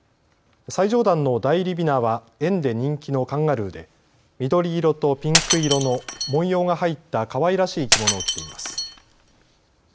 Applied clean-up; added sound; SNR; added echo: none; Shatter; 4 dB; none.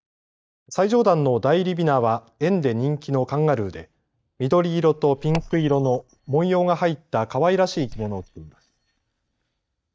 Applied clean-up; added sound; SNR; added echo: neural mask model DeepFilterNet 3.